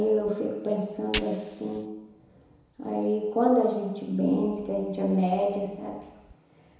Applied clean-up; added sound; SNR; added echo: none; Fire; 16 dB; reverberation time 1.0 s.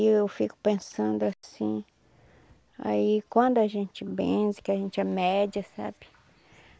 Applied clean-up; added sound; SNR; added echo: none; none; none; none.